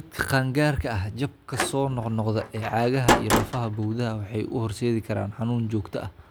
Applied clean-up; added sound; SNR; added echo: none; Slam; 1 dB; none.